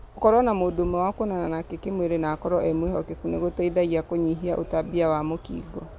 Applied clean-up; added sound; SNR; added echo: none; Cricket; -4 dB; none.